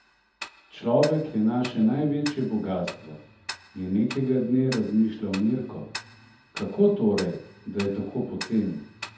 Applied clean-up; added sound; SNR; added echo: none; Tick-tock; 16 dB; reverberation time 0.6 s.